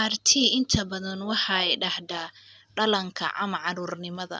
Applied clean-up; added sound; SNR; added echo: none; none; none; none.